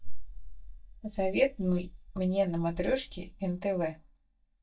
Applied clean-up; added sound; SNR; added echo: neural mask model DeepFilterNet 3.